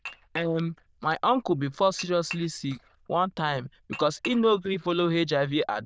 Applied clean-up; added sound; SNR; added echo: neural diffusion model UNIVERSE++.